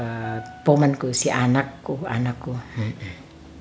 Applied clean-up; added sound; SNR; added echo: none; Piano; 18 dB; none.